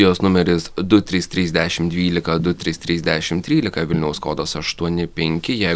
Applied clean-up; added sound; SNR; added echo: none; none; none; none.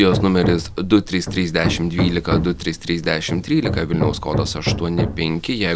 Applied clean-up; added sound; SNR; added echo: none; Hammer; 5 dB; none.